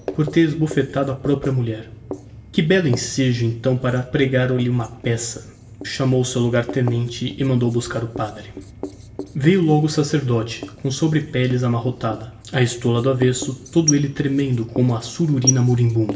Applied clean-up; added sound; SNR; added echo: none; Writing; 13 dB; reverberation time 0.7 s.